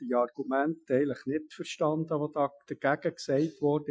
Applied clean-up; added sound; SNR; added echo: classical method Wiener filter.